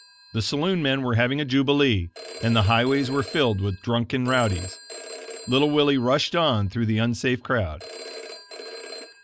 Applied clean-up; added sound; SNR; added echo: none; Telephone; 18 dB; none.